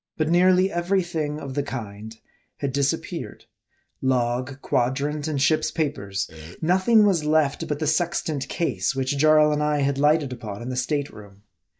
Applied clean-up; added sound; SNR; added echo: neural mask model DeepFilterNet 3.